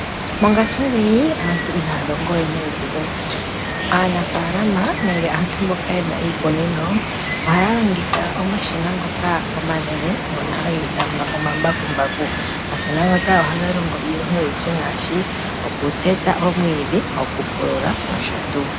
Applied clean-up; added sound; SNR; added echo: none; Water; 3 dB; none.